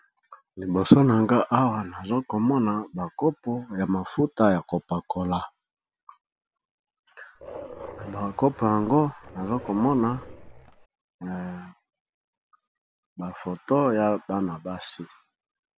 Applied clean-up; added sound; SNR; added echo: none; Dog; 16 dB; none.